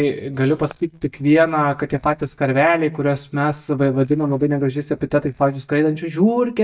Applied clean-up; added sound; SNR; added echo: neural mask model DeepFilterNet 3.